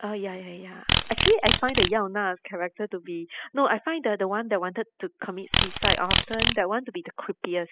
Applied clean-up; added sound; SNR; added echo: classical method spectral subtraction.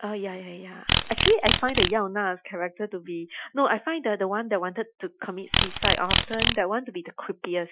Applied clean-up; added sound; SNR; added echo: classical method Wiener filter.